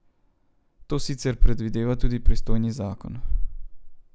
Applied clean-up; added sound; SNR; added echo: none; none; none; none.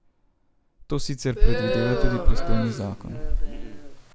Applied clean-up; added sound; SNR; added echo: none; Crowd; 9 dB; none.